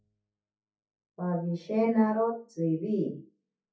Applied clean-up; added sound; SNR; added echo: classical method WPE with log-MMSE.